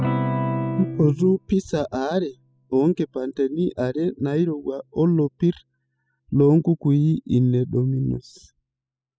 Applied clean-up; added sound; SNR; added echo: classical method spectral subtraction.